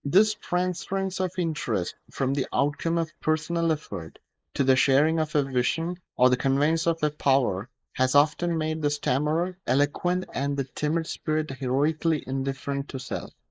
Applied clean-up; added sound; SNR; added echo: neural mask model Resemble Enhance denoiser.